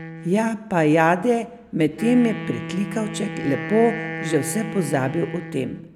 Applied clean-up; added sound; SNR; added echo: none; Wind instrument, woodwind instrument; 11 dB; none.